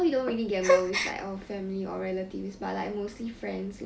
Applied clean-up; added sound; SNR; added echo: none; Gasp; 1 dB; none.